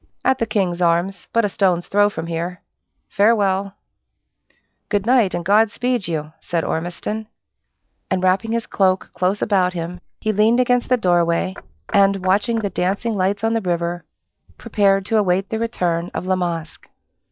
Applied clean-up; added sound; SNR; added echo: neural separator model SepFormer DNS4.